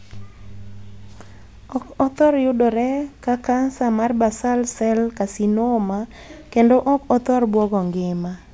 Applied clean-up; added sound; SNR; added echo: none; none; none; none.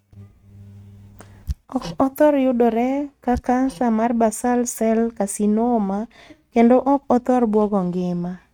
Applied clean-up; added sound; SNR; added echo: neural mask model RNNoise.